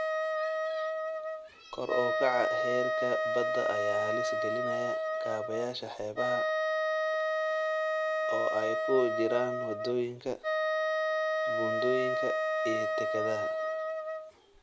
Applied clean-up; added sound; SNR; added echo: none; Wind instrument, woodwind instrument; -4 dB; none.